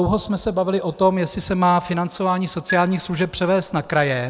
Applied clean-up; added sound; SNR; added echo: none; Marimba, xylophone; 15 dB; none.